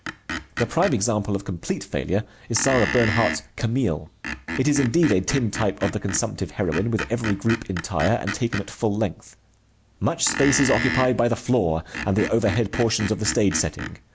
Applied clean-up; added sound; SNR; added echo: none; Screech; 9 dB; none.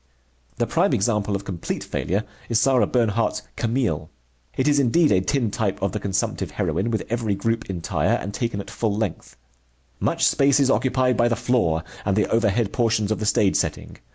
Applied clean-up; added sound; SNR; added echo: none; none; none; none.